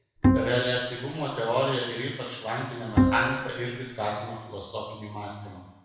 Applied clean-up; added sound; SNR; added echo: none; Bowed string instrument; -4 dB; reverberation time 1.0 s.